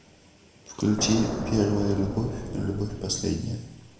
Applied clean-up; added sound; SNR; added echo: none; Explosion; 7 dB; reverberation time 1.0 s.